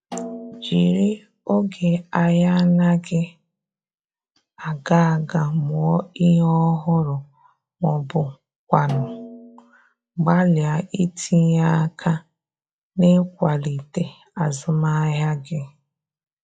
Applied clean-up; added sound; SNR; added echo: classical method log-MMSE.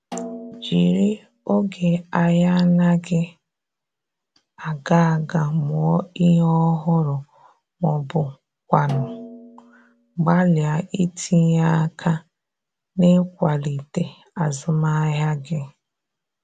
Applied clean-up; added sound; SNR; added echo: none; Snare drum; 17 dB; none.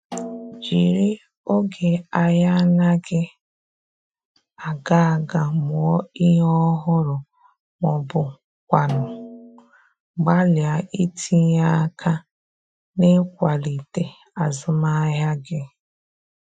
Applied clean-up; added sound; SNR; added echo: classical method Wiener filter.